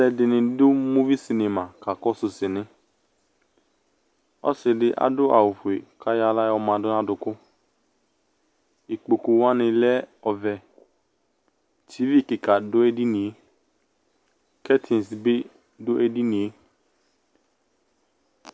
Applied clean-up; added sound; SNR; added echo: none; none; none; none.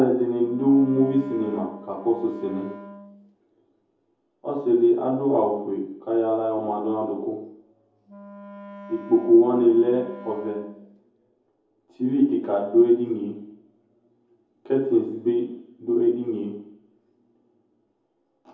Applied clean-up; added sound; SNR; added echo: none; Wind instrument, woodwind instrument; 18 dB; reverberation time 0.7 s.